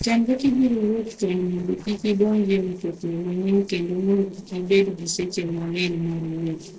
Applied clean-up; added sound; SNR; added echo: neural separator model SepFormer DNS4.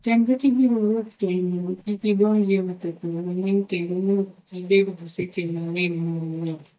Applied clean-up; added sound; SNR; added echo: neural mask model DeepFilterNet 3.